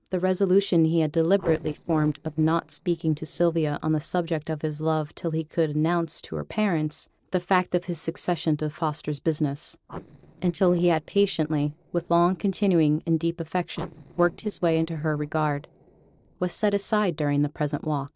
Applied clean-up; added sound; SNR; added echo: neural separator model SepFormer DNS4.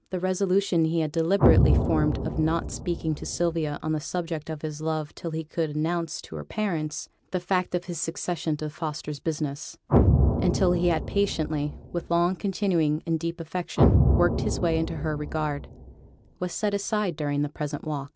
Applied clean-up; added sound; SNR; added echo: none; Explosion; -1 dB; none.